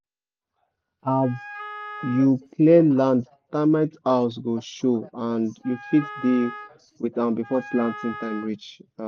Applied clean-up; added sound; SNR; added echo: none; Wind instrument, woodwind instrument; 15 dB; none.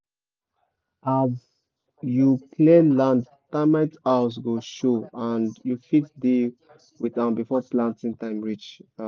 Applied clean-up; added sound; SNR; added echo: none; none; none; none.